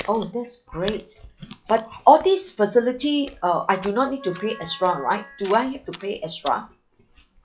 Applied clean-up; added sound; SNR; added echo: classical method log-MMSE.